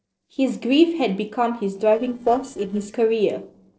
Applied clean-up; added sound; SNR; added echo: neural separator model SepFormer DNS4.